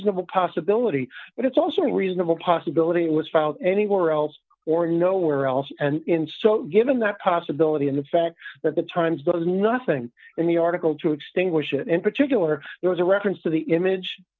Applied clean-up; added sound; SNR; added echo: none; none; none; none.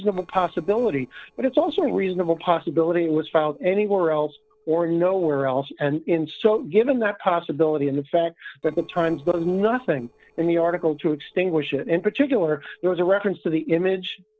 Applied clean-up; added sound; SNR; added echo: neural separator model SepFormer DNS4.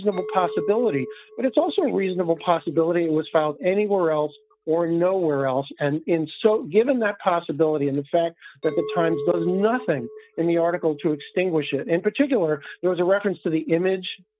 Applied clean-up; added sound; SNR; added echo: neural mask model RNNoise.